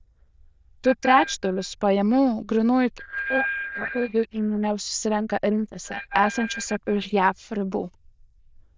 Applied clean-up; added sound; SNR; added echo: neural diffusion model UNIVERSE++.